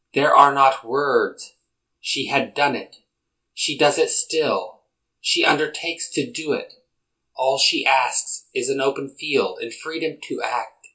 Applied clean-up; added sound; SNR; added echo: none; none; none; reverberation time 0.2 s.